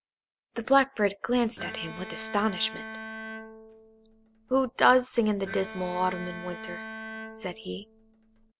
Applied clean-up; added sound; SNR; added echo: none; Bowed string instrument; 12 dB; none.